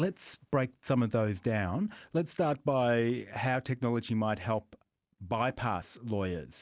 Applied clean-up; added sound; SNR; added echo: none; none; none; none.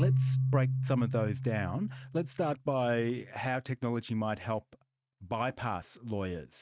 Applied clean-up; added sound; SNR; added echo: neural mask model RNNoise.